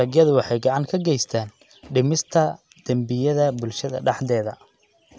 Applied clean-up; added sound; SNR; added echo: none; none; none; none.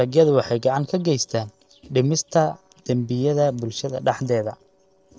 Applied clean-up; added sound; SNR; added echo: neural separator model SepFormer DNS4.